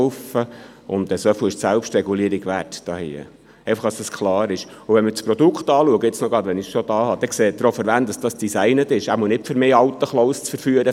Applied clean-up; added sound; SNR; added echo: none; none; none; none.